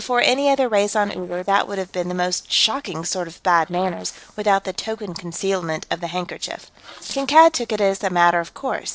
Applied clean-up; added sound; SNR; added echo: neural separator model SepFormer DNS4.